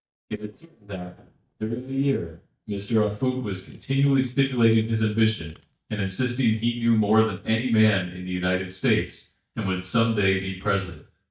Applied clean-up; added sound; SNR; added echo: neural mask model DeepFilterNet 3.